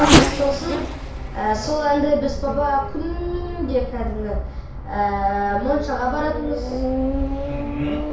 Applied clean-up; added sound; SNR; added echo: none; Race car, auto racing / Accelerating, revving, vroom; 2 dB; reverberation time 0.5 s.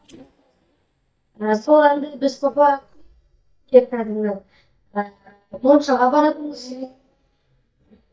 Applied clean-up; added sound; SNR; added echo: neural mask model DeepFilterNet 3.